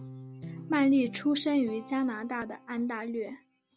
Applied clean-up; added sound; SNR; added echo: none; Guitar; 17 dB; none.